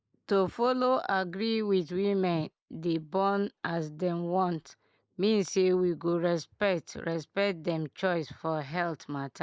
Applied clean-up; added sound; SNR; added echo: neural mask model Resemble Enhance denoiser.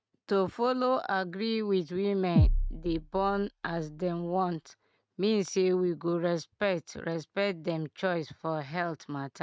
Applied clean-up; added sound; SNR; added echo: neural mask model RNNoise.